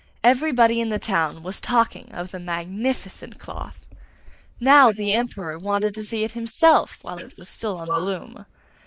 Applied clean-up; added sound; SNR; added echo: neural mask model Resemble Enhance denoiser.